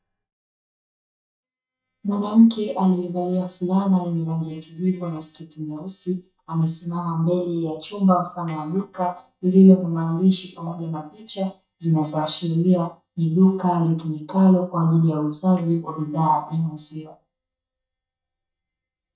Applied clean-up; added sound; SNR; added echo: neural mask model DeepFilterNet 3.